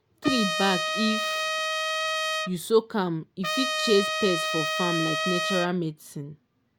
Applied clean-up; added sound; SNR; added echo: none; Trumpet; 0 dB; none.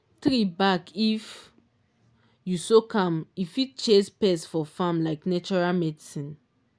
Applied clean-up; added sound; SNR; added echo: none; none; none; none.